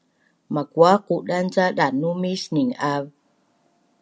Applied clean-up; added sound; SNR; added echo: none; none; none; none.